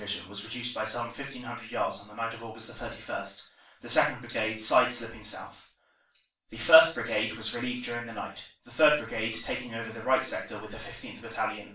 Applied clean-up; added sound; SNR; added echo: none; none; none; reverberation time 0.3 s.